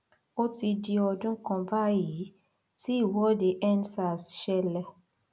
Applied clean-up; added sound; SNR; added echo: none; none; none; none.